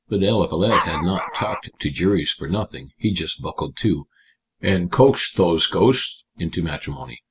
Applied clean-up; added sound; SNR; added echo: none; Dog; 4 dB; none.